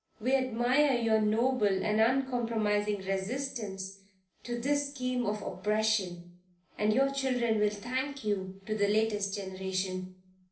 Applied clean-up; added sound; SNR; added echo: none; none; none; reverberation time 0.4 s.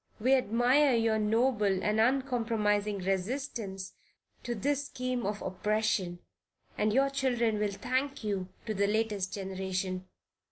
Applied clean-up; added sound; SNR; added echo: none; none; none; none.